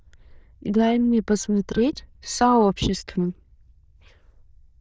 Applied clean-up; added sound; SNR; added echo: neural diffusion model UNIVERSE++.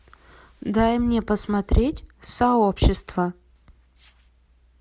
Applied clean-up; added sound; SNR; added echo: none; none; none; none.